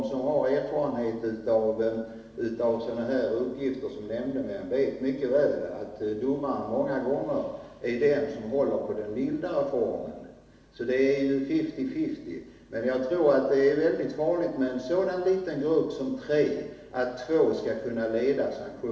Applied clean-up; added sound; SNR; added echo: none; none; none; reverberation time 1.0 s.